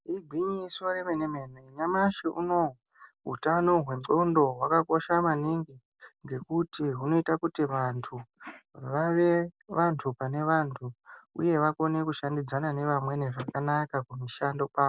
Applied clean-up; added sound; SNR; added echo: none; none; none; none.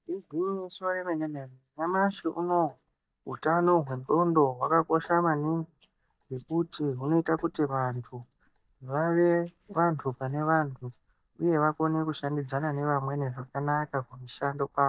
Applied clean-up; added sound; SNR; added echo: neural mask model DeepFilterNet 3.